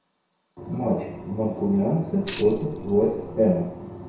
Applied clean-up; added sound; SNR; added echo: none; Tambourine; 0 dB; reverberation time 0.7 s.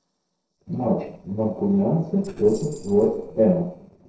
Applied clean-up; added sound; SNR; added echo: neural separator model SepFormer DNS4.